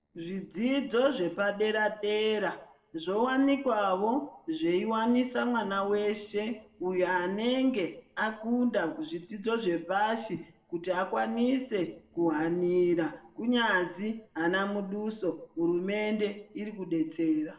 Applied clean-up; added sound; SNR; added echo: neural separator model SepFormer DNS4.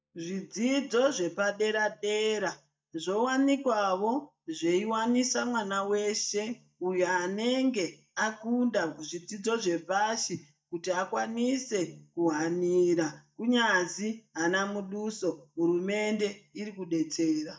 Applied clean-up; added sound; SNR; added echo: neural mask model DeepFilterNet 3.